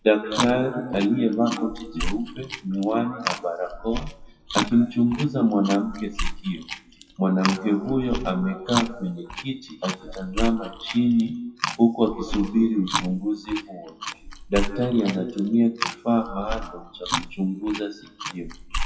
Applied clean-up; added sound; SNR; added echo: classical method WPE with log-MMSE.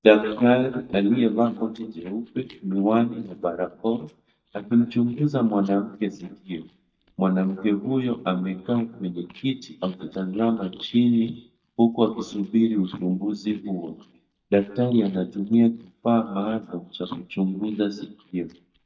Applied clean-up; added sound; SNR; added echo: neural mask model DeepFilterNet 3.